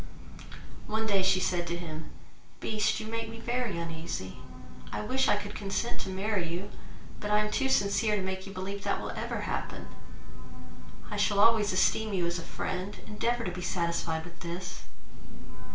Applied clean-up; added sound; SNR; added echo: none; Train / Breathing; 19 dB; reverberation time 0.4 s.